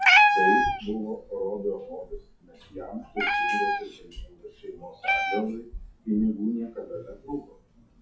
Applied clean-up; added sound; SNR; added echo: classical method WPE with log-MMSE.